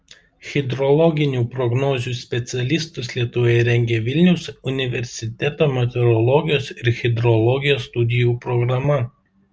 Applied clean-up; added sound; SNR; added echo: none; none; none; none.